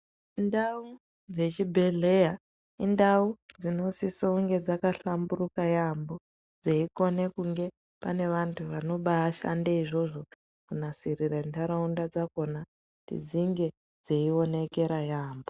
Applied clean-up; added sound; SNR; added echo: none; none; none; none.